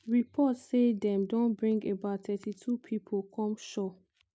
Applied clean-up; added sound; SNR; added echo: none; none; none; none.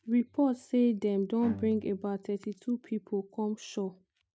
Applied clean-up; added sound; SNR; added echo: neural mask model RNNoise.